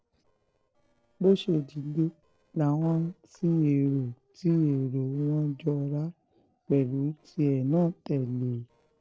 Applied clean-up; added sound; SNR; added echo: neural separator model SepFormer DNS4.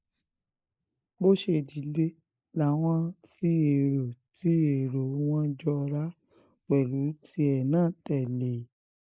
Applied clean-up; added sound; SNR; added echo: neural mask model Resemble Enhance denoiser.